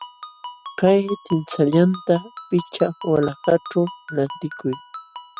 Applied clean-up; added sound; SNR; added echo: none; Ringtone; 16 dB; none.